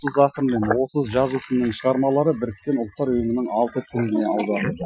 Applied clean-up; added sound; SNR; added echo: classical method Wiener filter.